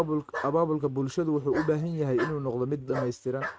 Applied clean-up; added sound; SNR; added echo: neural mask model RNNoise.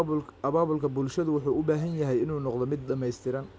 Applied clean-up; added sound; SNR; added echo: none; none; none; none.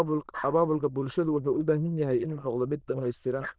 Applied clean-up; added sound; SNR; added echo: neural diffusion model UNIVERSE++.